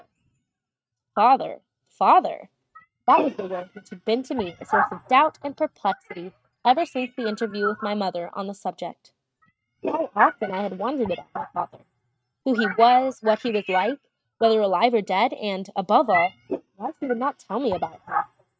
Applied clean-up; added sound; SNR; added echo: neural mask model RNNoise.